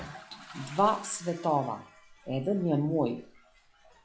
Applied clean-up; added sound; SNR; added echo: classical method log-MMSE.